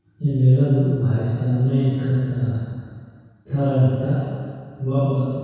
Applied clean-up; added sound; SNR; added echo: none; none; none; reverberation time 2.0 s.